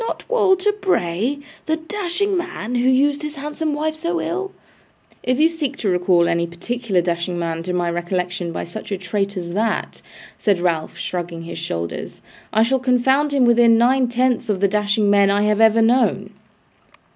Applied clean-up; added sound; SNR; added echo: none; none; none; none.